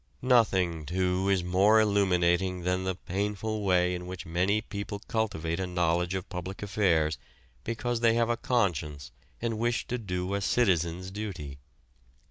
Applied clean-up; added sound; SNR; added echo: none; none; none; none.